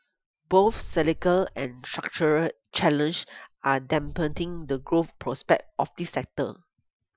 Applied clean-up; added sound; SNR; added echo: classical method Wiener filter.